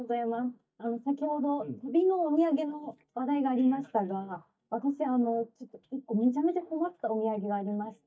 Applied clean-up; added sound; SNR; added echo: neural mask model DeepFilterNet 3.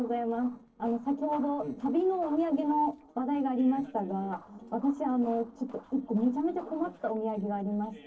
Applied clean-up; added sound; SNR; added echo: neural separator model SepFormer DNS4.